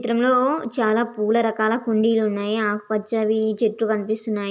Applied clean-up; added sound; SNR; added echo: none; none; none; none.